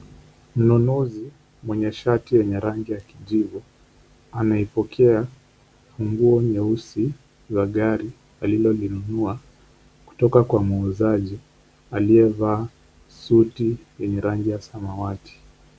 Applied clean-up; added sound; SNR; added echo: none; none; none; none.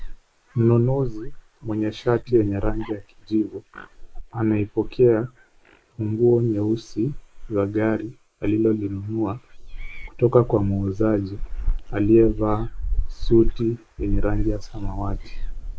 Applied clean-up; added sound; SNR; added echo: neural mask model Resemble Enhance denoiser.